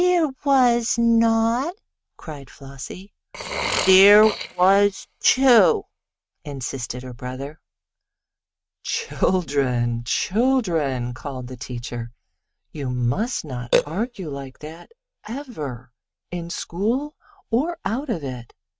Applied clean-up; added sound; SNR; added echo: neural mask model RNNoise.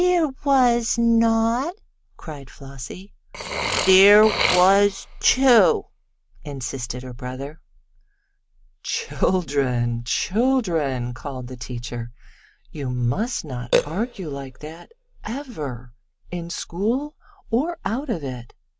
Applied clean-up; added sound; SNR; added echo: none; Burping, eructation; 11 dB; none.